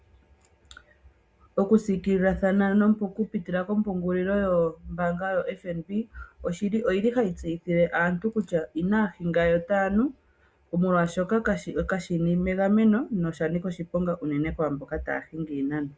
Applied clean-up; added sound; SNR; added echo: none; none; none; none.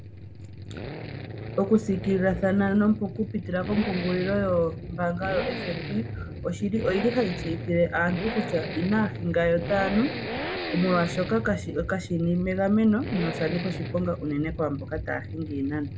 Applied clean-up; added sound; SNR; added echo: none; Accelerating, revving, vroom; 8 dB; none.